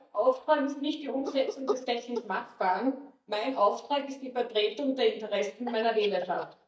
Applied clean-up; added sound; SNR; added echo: neural mask model DeepFilterNet 3.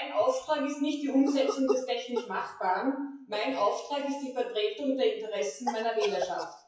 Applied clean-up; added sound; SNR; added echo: classical method WPE with log-MMSE.